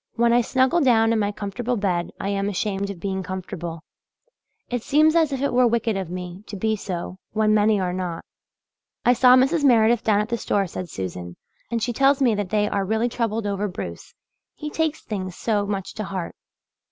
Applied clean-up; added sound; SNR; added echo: none; none; none; none.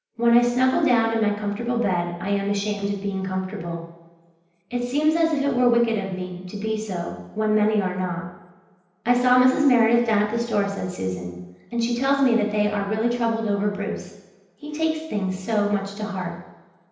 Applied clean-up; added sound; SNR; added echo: none; none; none; reverberation time 0.9 s.